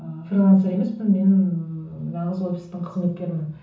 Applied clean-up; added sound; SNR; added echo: none; none; none; reverberation time 0.6 s.